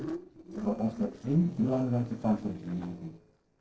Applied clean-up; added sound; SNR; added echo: neural separator model SepFormer DNS4.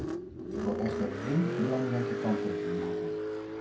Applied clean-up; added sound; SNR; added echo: none; Car; 0 dB; reverberation time 0.4 s.